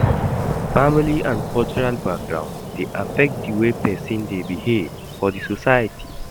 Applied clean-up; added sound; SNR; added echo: none; Fireworks; 4 dB; none.